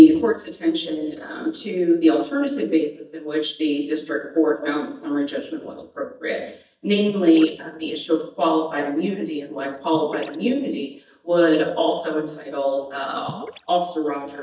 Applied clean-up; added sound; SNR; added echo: neural mask model DeepFilterNet 3.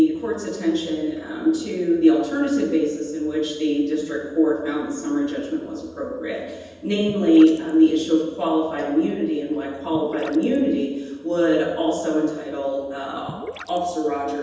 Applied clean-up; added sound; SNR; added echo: none; Gurgling / Liquid; 15 dB; reverberation time 1.1 s.